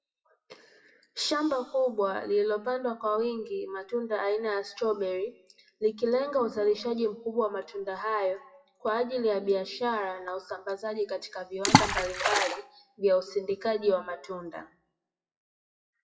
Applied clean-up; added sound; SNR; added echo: classical method WPE with log-MMSE.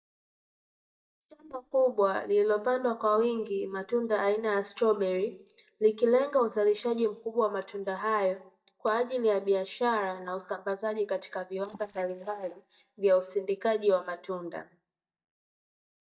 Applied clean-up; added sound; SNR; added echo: neural mask model DeepFilterNet 3.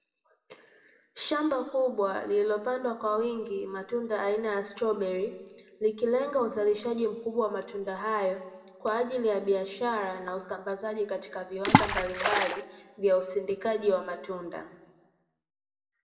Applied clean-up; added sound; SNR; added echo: none; Water / Splash, splatter; -5 dB; reverberation time 1.0 s.